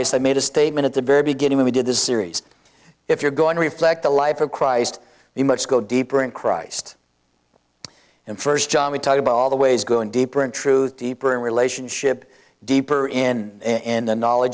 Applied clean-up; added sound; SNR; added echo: none; none; none; none.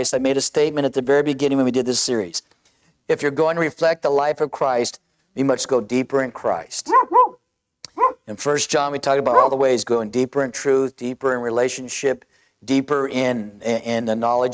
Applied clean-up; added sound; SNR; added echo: neural mask model RNNoise.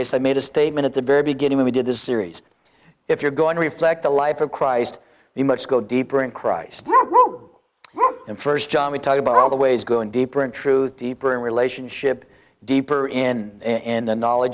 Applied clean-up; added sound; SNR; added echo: neural mask model Resemble Enhance denoiser.